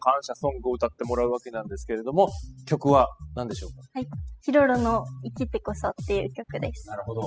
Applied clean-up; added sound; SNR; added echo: classical method spectral subtraction.